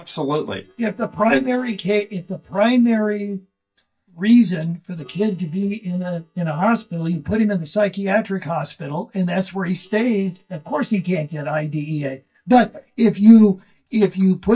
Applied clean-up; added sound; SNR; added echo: neural mask model DeepFilterNet 3.